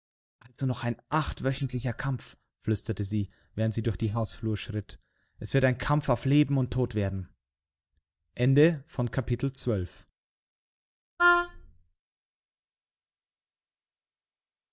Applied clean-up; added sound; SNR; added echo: neural mask model DeepFilterNet 3.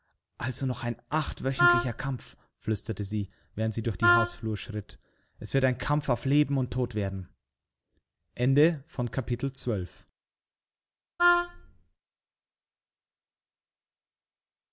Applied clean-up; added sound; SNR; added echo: none; Wind instrument, woodwind instrument; -4 dB; none.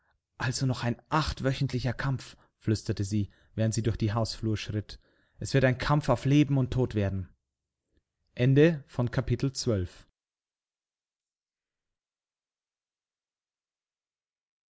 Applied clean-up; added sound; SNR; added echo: neural mask model Resemble Enhance denoiser.